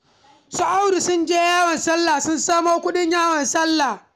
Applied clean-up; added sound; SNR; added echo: none; none; none; none.